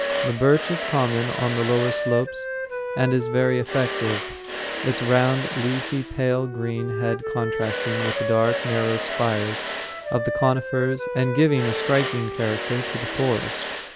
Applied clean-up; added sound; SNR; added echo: none; Wind instrument, woodwind instrument + Mechanisms; 4 dB; none.